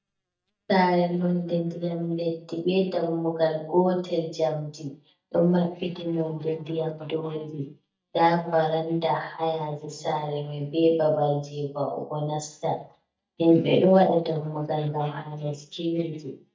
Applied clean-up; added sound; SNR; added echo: neural mask model DeepFilterNet 3.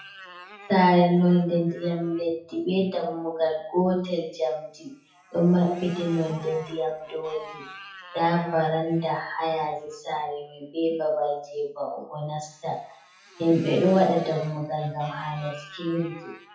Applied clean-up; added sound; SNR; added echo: classical method WPE with log-MMSE.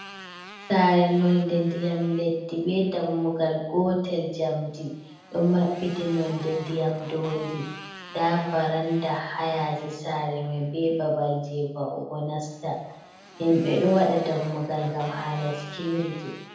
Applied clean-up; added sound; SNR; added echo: none; Motorcycle; 19 dB; reverberation time 0.8 s.